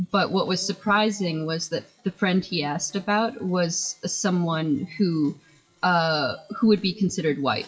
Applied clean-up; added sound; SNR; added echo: classical method WPE with log-MMSE.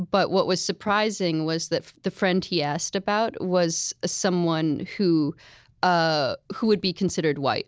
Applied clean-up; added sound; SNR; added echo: none; none; none; none.